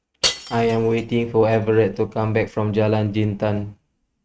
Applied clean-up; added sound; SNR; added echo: neural mask model RNNoise.